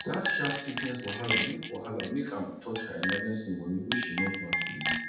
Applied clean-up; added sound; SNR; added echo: none; Chink, clink; -4 dB; reverberation time 0.8 s.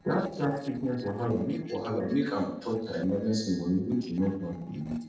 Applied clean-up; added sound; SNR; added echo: neural separator model SepFormer DNS4.